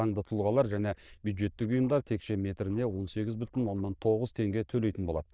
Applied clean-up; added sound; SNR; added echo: neural diffusion model UNIVERSE++.